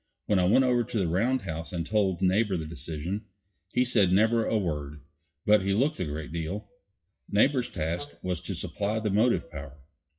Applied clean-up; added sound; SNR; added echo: classical method WPE with log-MMSE.